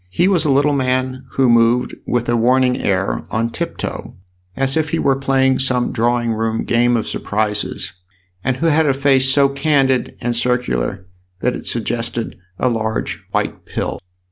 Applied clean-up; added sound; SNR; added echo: none; none; none; none.